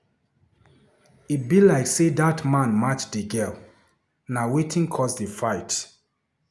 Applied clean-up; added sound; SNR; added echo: none; none; none; none.